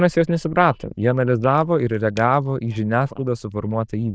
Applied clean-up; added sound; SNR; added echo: neural diffusion model UNIVERSE++.